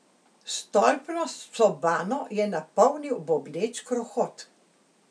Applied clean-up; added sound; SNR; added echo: none; none; none; none.